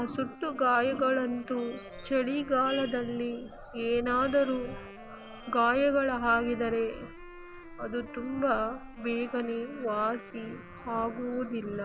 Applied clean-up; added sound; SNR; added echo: none; Bird vocalization, bird call, bird song + Wind instrument, woodwind instrument; 17 dB; none.